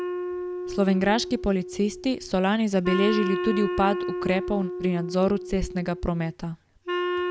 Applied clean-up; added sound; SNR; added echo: none; Wind instrument, woodwind instrument; 6 dB; none.